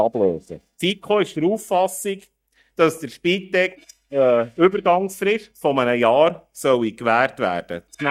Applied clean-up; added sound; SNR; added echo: neural mask model DeepFilterNet 3.